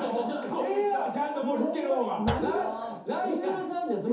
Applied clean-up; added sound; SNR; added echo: none; Thump, thud; 10 dB; reverberation time 0.5 s.